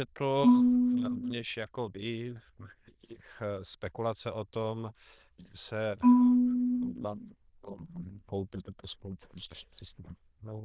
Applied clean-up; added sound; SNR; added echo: neural diffusion model UNIVERSE++.